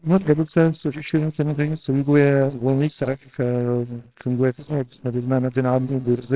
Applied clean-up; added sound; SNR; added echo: neural separator model SepFormer WHAMR!.